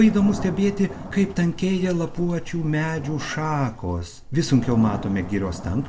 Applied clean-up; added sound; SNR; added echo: none; Thunder / Rain; 14 dB; reverberation time 0.3 s.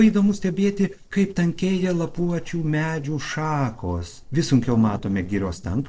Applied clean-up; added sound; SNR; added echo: neural separator model SepFormer DNS4.